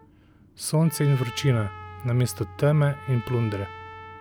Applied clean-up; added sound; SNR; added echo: none; Trumpet; 17 dB; none.